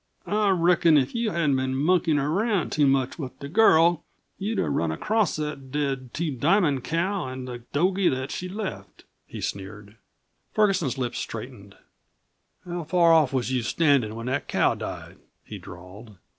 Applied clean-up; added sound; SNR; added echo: none; none; none; none.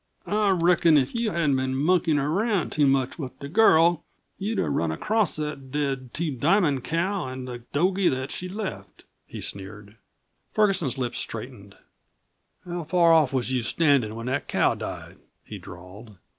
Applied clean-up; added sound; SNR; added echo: none; Tools; 18 dB; none.